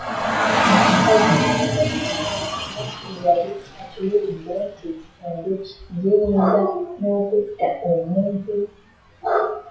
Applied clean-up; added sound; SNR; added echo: classical method WPE with log-MMSE.